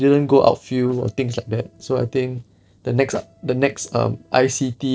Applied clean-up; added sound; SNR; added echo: neural separator model SepFormer DNS4.